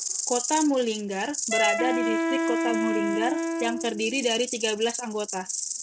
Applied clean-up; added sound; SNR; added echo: neural mask model RNNoise.